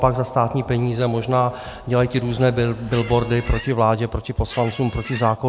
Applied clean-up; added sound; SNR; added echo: none; Squeak; 15 dB; none.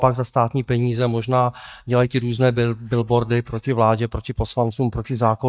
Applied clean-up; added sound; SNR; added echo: neural mask model DeepFilterNet 3.